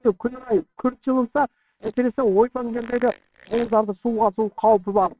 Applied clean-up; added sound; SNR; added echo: neural separator model SepFormer WHAMR!.